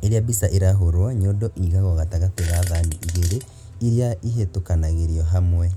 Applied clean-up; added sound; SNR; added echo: none; Fart; 18 dB; none.